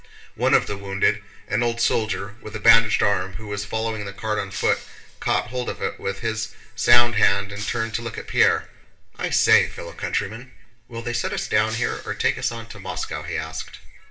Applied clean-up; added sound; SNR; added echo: none; Shatter; 18 dB; reverberation time 0.4 s.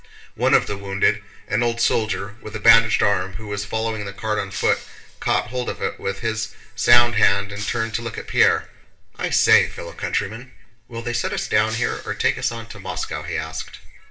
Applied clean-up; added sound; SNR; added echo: neural separator model SepFormer DNS4.